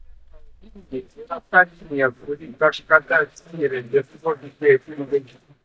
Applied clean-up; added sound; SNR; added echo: neural mask model DeepFilterNet 3.